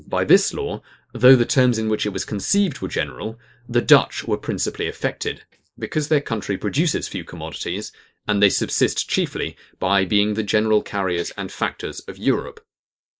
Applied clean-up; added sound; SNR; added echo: neural mask model Resemble Enhance denoiser.